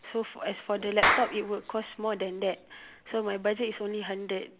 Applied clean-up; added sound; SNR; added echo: none; Clapping; 2 dB; none.